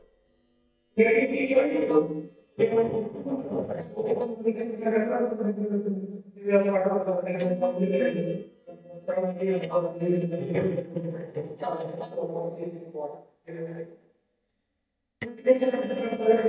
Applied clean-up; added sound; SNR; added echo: neural mask model DeepFilterNet 3.